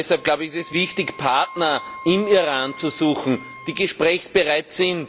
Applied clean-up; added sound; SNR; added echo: none; Wind instrument, woodwind instrument; 18 dB; none.